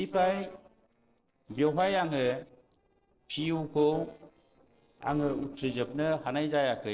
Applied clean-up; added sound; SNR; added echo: neural separator model SepFormer DNS4.